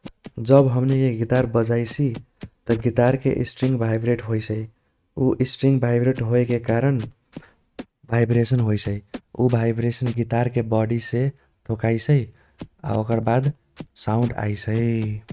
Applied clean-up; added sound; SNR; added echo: neural mask model RNNoise.